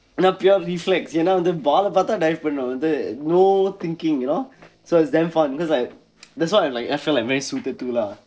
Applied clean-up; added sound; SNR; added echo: neural separator model SepFormer DNS4.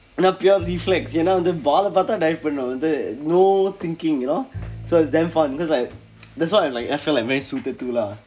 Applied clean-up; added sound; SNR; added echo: none; Bowed string instrument; 19 dB; none.